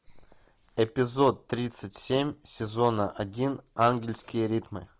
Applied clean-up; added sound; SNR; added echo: none; none; none; none.